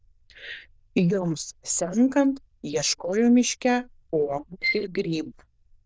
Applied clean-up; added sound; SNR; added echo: neural diffusion model UNIVERSE++.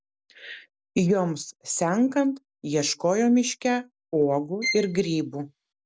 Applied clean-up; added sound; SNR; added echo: none; Bowed string instrument; 9 dB; none.